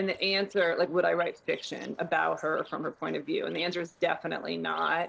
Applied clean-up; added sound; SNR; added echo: neural separator model SepFormer DNS4.